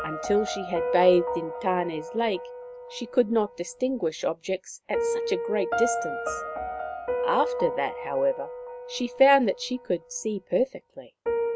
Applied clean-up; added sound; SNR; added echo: none; Piano; 5 dB; none.